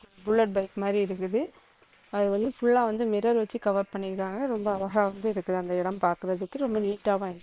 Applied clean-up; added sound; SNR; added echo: neural separator model SepFormer WHAM!.